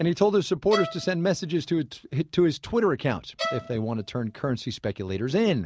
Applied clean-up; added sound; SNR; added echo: none; Bowed string instrument; 12 dB; none.